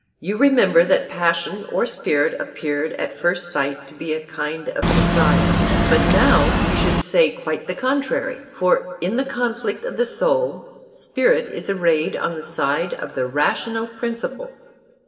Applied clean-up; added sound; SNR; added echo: none; Boat, Water vehicle; -5 dB; reverberation time 1.8 s.